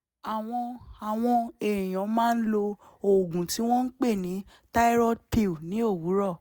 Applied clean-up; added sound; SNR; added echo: none; none; none; none.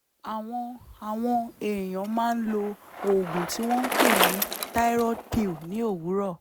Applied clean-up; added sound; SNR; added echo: none; Bicycle; 4 dB; none.